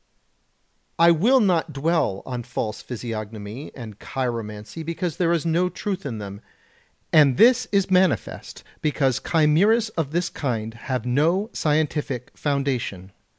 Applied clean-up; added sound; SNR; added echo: none; none; none; none.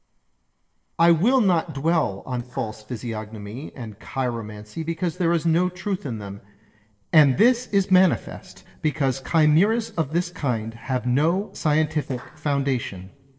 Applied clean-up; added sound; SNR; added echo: neural separator model SepFormer DNS4.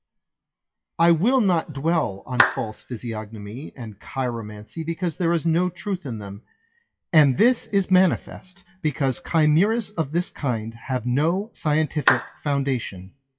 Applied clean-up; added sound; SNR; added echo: classical method WPE with log-MMSE.